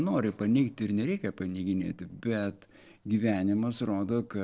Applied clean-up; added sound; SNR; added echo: neural separator model SepFormer DNS4.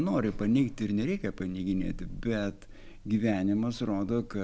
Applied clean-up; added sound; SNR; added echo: none; Alarm; 13 dB; none.